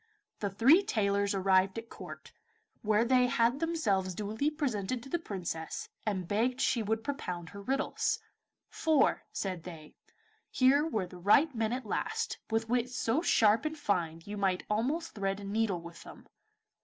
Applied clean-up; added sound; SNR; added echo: none; none; none; none.